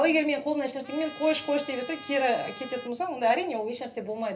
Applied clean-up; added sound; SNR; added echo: none; Trumpet; 16 dB; reverberation time 0.3 s.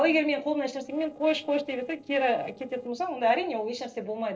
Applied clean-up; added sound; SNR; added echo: neural separator model SepFormer DNS4.